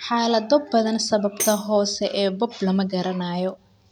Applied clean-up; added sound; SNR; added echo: none; Tambourine; 11 dB; none.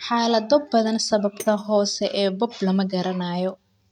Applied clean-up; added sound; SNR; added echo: neural mask model RNNoise.